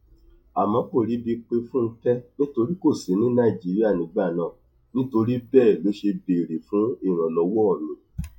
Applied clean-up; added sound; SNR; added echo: classical method log-MMSE.